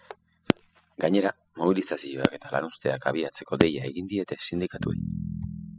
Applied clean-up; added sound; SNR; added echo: classical method spectral subtraction.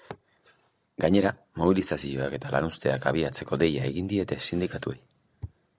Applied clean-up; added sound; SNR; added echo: none; none; none; none.